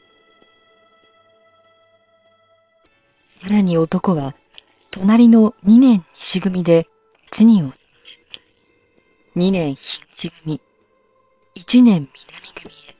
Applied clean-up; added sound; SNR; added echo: neural separator model SepFormer WHAM!.